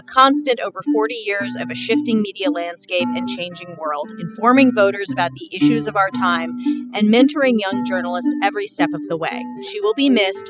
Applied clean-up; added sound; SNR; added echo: classical method spectral subtraction.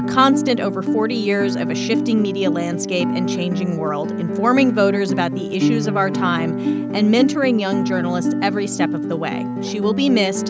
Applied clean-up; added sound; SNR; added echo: none; Guitar; 2 dB; none.